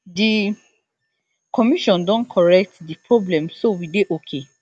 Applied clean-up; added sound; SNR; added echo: none; none; none; none.